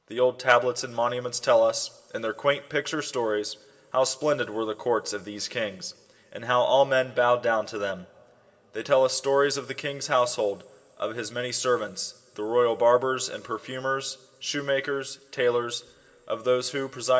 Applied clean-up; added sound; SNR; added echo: none; none; none; reverberation time 2.4 s.